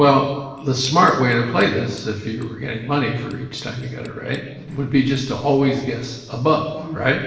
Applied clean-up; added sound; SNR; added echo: neural separator model SepFormer DNS4.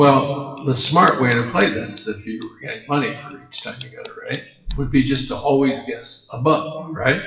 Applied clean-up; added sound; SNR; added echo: classical method WPE with log-MMSE.